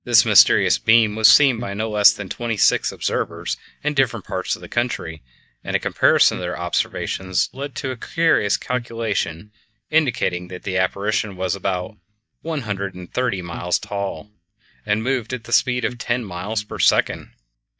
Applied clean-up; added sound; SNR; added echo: neural mask model DeepFilterNet 3.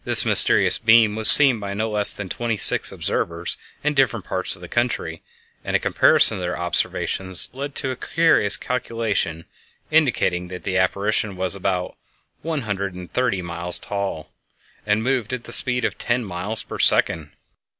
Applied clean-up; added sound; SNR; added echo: none; none; none; none.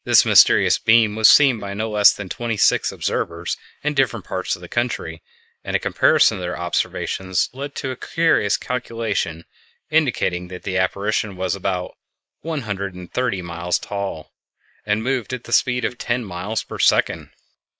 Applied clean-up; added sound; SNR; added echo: neural mask model Resemble Enhance denoiser.